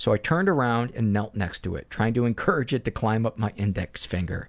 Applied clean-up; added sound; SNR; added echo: none; none; none; none.